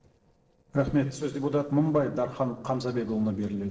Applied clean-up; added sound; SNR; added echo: neural separator model SepFormer DNS4.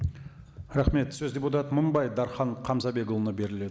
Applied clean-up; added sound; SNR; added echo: none; none; none; none.